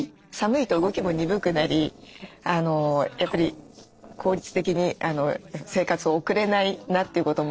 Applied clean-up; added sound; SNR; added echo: neural separator model SepFormer DNS4.